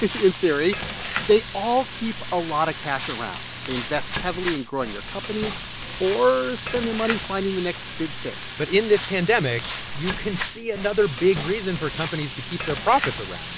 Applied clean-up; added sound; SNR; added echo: none; Frying (food); 6 dB; none.